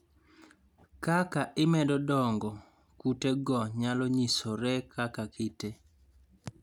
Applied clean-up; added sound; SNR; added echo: none; none; none; none.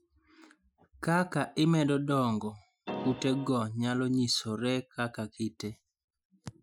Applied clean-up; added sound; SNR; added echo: classical method Wiener filter.